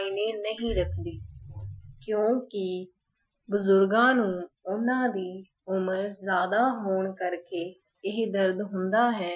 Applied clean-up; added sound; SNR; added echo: classical method Wiener filter.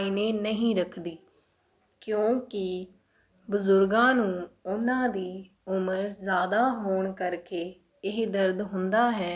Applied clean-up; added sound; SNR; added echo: none; none; none; none.